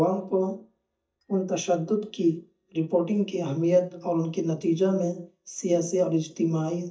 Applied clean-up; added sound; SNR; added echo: neural mask model DeepFilterNet 3.